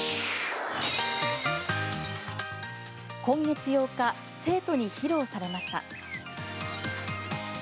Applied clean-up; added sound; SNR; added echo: none; Bird; 16 dB; none.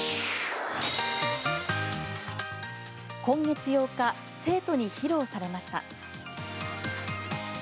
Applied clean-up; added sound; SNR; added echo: none; none; none; none.